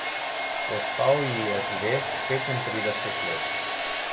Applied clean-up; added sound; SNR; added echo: none; Domestic sounds, home sounds; -1 dB; reverberation time 1.6 s.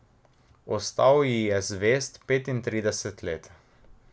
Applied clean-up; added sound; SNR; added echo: none; none; none; none.